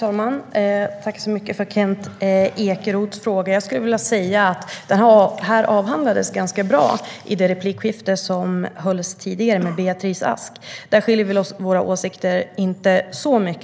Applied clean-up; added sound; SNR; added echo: none; none; none; none.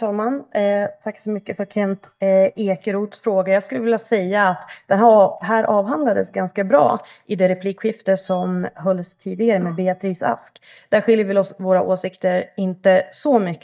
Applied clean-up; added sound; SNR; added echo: neural mask model DeepFilterNet 3.